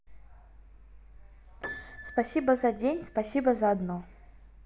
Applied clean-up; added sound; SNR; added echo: none; Piano; 17 dB; none.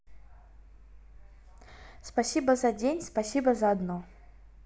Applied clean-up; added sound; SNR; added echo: none; none; none; none.